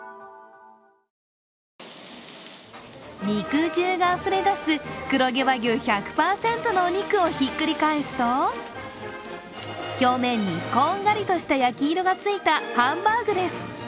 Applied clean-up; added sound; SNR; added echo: none; none; none; none.